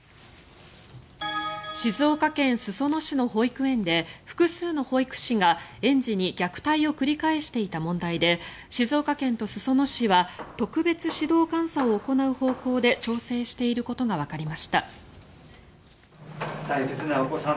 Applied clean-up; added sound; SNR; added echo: none; Hammer; 17 dB; none.